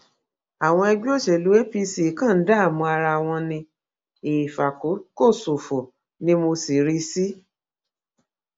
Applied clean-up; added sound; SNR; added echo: none; none; none; none.